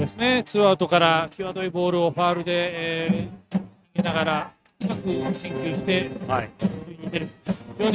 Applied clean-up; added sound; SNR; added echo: neural mask model RNNoise.